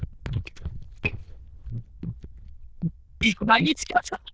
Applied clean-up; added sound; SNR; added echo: neural diffusion model UNIVERSE++.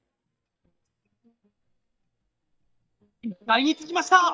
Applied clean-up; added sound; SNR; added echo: neural mask model DeepFilterNet 3.